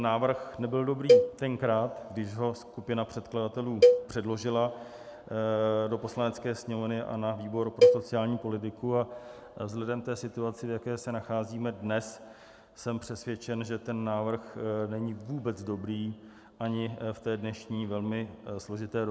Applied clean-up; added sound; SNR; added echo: none; Cowbell; -5 dB; none.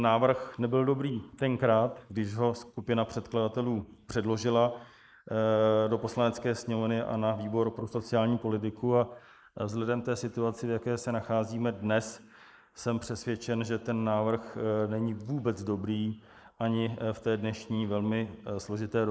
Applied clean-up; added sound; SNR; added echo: neural mask model Resemble Enhance denoiser.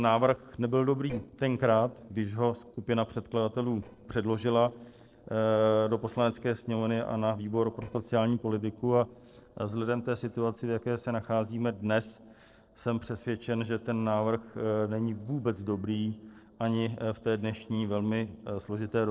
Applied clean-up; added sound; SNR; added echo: neural separator model SepFormer DNS4.